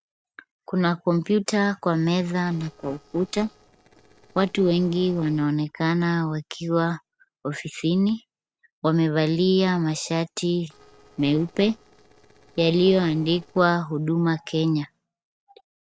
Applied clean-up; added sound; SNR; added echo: neural separator model SepFormer DNS4.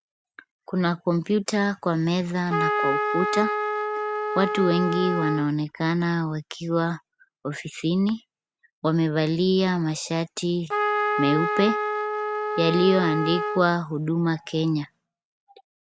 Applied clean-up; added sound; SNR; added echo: none; Trumpet; 1 dB; none.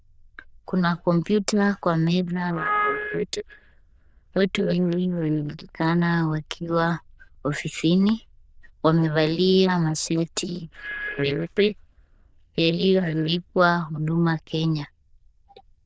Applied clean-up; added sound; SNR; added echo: neural diffusion model UNIVERSE++.